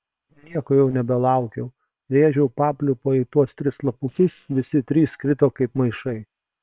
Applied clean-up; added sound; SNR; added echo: neural separator model SepFormer WHAM!.